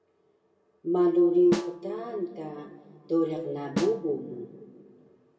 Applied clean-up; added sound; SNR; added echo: none; Snare drum; 10 dB; reverberation time 2.1 s.